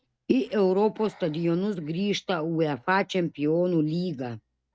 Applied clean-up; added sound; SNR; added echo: neural mask model RNNoise.